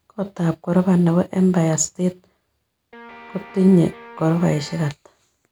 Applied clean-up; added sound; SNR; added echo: none; Guitar; 20 dB; none.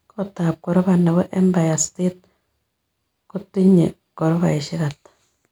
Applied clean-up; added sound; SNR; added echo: none; none; none; none.